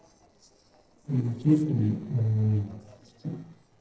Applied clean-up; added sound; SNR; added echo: neural separator model SepFormer DNS4.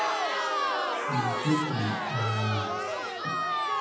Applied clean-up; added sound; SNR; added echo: none; Crowd; -4 dB; reverberation time 0.8 s.